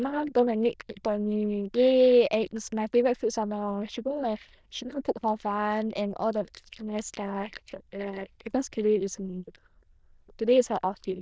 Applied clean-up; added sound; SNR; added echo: neural diffusion model UNIVERSE++.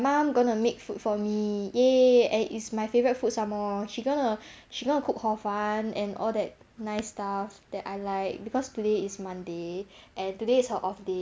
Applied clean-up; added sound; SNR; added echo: none; none; none; none.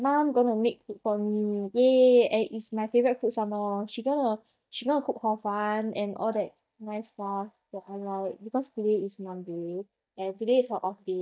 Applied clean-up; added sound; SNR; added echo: neural mask model DeepFilterNet 3.